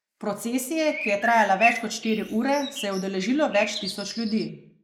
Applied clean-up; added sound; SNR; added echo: neural mask model Resemble Enhance denoiser.